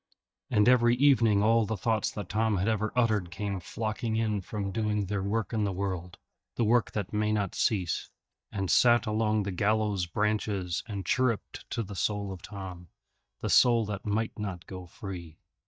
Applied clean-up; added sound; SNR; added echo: neural mask model DeepFilterNet 3.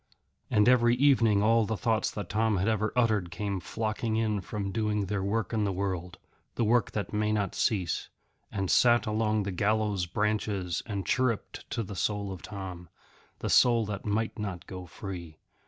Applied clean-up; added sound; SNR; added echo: none; none; none; none.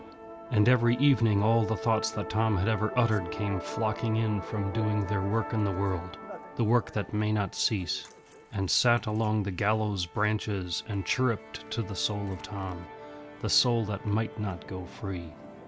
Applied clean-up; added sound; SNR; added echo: none; Musical instrument; 13 dB; none.